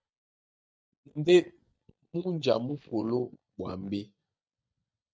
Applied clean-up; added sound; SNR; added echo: neural mask model DeepFilterNet 3.